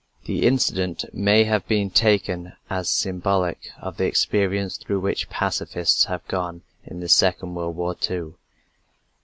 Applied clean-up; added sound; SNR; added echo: none; none; none; none.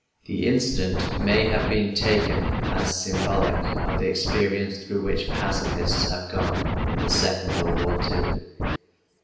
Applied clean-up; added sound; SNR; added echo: none; Scratching (performance technique); 0 dB; reverberation time 0.9 s.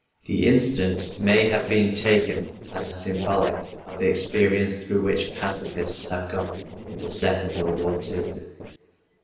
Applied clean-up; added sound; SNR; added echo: neural separator model SepFormer DNS4.